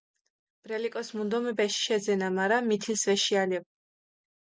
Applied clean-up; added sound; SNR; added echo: none; none; none; none.